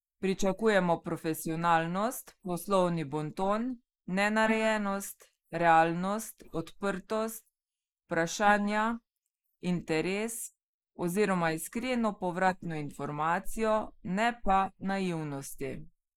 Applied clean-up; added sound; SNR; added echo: neural mask model Resemble Enhance denoiser.